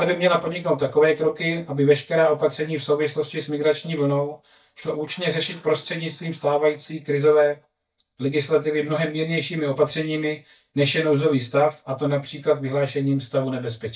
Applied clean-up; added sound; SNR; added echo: neural mask model DeepFilterNet 3.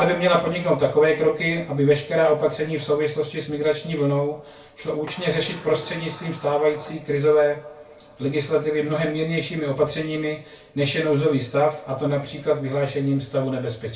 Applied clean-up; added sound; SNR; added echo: none; Sliding door; 20 dB; reverberation time 0.2 s.